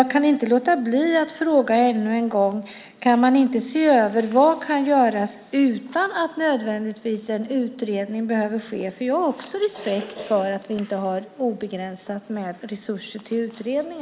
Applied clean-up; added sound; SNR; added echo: none; none; none; none.